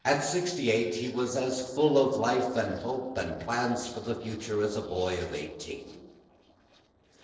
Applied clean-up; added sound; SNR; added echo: neural separator model SepFormer DNS4.